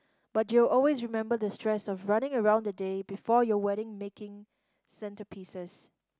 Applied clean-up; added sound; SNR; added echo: none; none; none; none.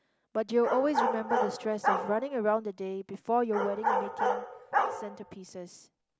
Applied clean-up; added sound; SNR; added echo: none; Bark; 1 dB; none.